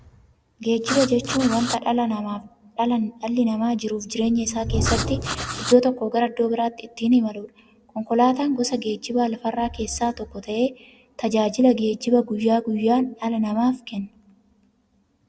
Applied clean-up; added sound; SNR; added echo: none; Writing; 7 dB; none.